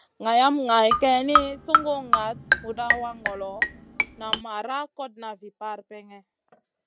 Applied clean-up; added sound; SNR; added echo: none; Marimba, xylophone; -2 dB; none.